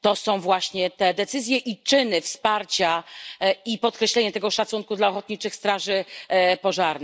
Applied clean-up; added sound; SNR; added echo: none; none; none; none.